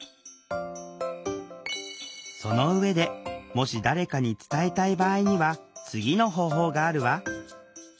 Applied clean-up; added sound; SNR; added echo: none; none; none; none.